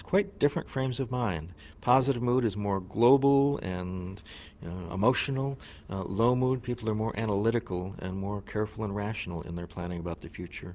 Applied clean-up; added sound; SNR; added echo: none; none; none; none.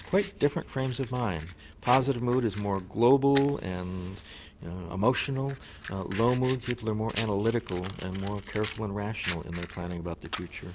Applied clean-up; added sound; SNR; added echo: none; Fire; 13 dB; none.